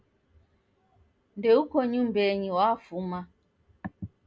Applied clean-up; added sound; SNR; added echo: none; none; none; none.